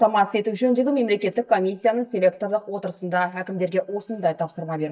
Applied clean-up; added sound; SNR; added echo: neural mask model DeepFilterNet 3.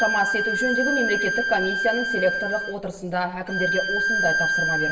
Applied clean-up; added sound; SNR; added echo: none; Bowed string instrument; -2 dB; reverberation time 0.9 s.